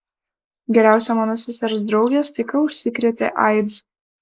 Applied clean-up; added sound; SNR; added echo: neural mask model Resemble Enhance denoiser.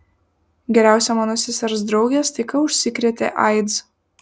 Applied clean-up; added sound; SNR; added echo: none; none; none; none.